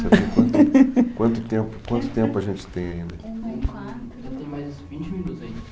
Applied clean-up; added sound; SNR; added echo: none; none; none; none.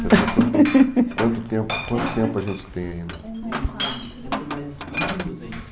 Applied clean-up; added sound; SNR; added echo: none; Glass; 8 dB; none.